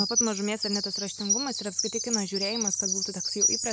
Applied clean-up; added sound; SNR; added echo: none; Bird vocalization, bird call, bird song; -3 dB; none.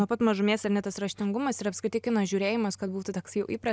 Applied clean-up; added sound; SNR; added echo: none; none; none; none.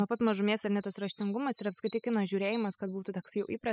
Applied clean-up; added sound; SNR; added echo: classical method spectral subtraction.